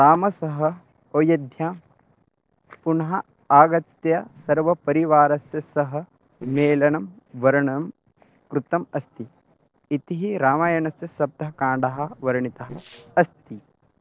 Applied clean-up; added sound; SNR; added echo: neural separator model SepFormer DNS4.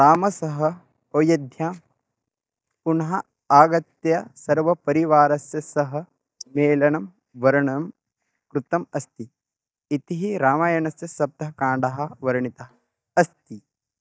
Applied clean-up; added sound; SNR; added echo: neural mask model DeepFilterNet 3.